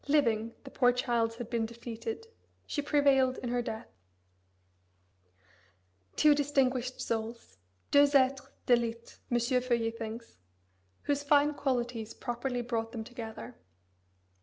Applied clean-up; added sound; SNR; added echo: none; none; none; none.